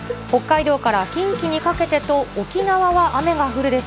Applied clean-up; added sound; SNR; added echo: none; Cowbell; 18 dB; none.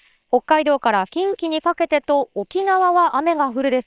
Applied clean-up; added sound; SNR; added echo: neural separator model SepFormer WHAM!.